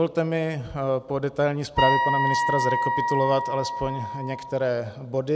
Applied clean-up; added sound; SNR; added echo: none; Wind instrument, woodwind instrument; 0 dB; none.